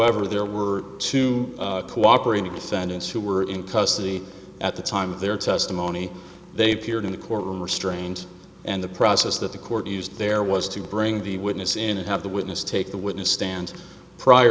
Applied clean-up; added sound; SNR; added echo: none; none; none; none.